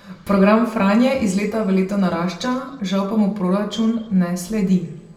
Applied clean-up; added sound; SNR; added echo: none; none; none; reverberation time 0.8 s.